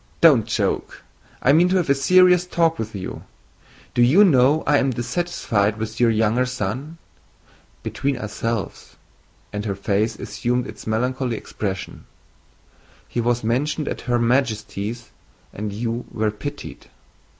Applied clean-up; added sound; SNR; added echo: none; none; none; none.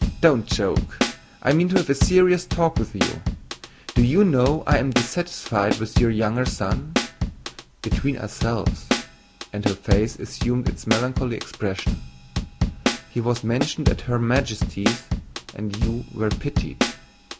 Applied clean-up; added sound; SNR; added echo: none; Drum kit; 2 dB; none.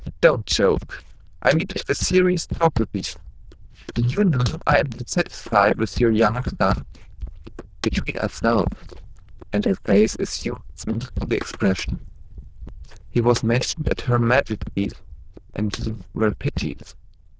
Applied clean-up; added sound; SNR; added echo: neural diffusion model UNIVERSE++.